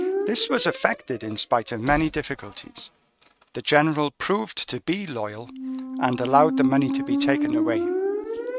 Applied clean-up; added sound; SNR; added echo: neural mask model RNNoise.